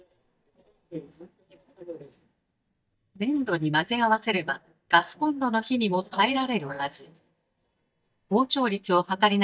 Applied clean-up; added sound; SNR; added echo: neural mask model DeepFilterNet 3.